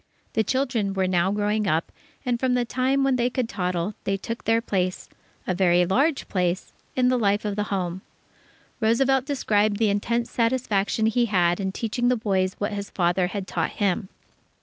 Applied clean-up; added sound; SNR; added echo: none; none; none; none.